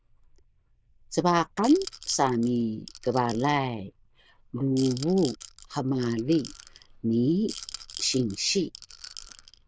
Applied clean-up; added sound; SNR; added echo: neural diffusion model UNIVERSE++.